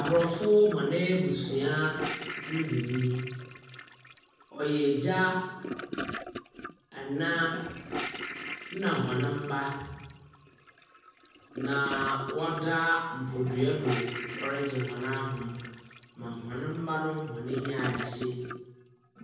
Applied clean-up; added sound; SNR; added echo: none; Toilet flush / Gurgling; 10 dB; reverberation time 1.1 s.